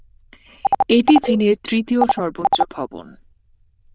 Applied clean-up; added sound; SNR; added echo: neural diffusion model UNIVERSE++.